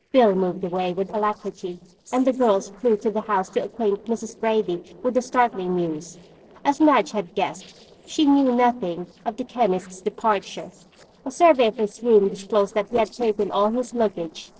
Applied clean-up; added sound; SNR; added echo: neural separator model SepFormer DNS4.